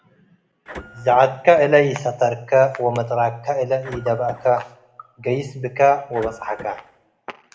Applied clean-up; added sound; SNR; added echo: none; Printer; 18 dB; reverberation time 0.7 s.